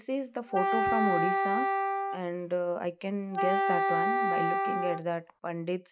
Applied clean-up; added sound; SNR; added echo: none; Wind instrument, woodwind instrument; -4 dB; none.